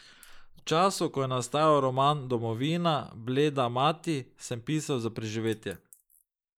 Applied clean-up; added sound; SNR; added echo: neural mask model Resemble Enhance denoiser.